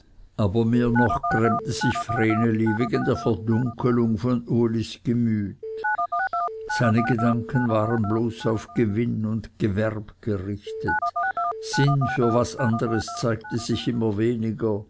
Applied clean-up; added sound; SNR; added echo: none; Telephone; 5 dB; none.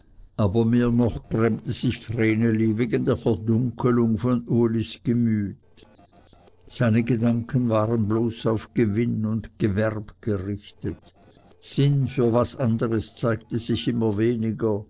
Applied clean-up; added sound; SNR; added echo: neural separator model SepFormer DNS4.